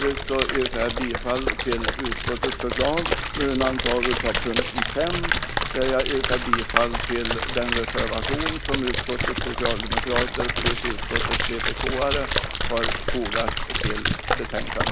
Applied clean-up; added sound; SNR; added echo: none; Splash, splatter + Coin (dropping); -3 dB; none.